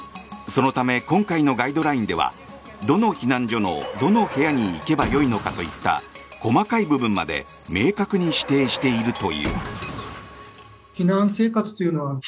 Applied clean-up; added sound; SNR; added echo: none; Car; 12 dB; none.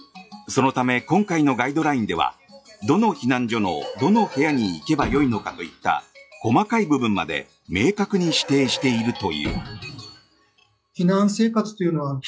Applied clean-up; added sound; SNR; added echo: classical method log-MMSE.